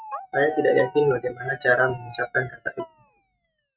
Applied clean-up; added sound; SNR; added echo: neural mask model RNNoise.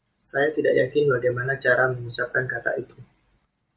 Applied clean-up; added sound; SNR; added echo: none; none; none; none.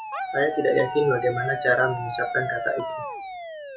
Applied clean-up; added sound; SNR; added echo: none; Alarm + Dog; 6 dB; none.